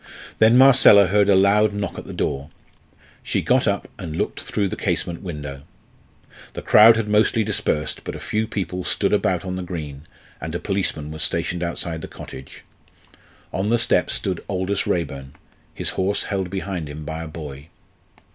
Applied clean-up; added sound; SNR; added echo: none; none; none; none.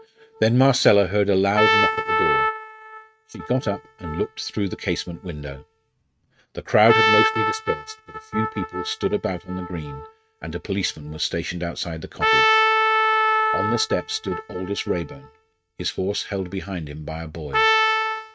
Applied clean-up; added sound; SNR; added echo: neural mask model RNNoise.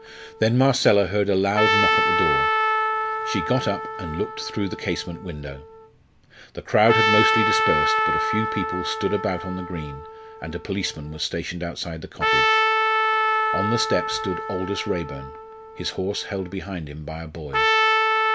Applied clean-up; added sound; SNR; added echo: none; Trumpet; -2 dB; none.